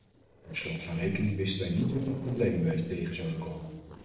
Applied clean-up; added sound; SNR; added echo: neural separator model SepFormer DNS4.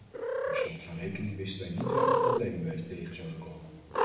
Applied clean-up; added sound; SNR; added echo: none; Cat; -4 dB; reverberation time 1.2 s.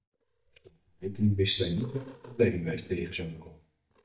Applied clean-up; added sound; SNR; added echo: neural mask model DeepFilterNet 3.